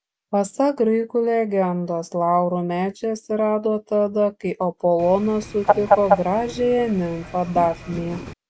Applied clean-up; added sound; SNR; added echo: none; Fowl; 3 dB; none.